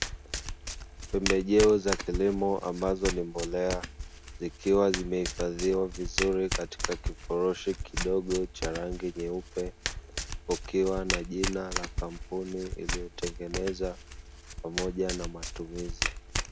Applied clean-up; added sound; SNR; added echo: none; Domestic sounds, home sounds; 5 dB; none.